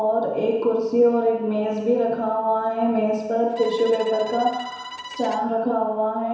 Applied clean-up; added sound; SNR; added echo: none; Bowed string instrument; 16 dB; reverberation time 1.0 s.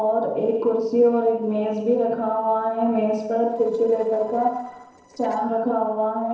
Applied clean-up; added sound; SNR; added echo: neural separator model SepFormer DNS4.